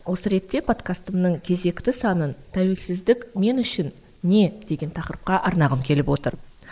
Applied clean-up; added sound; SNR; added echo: neural mask model Resemble Enhance denoiser.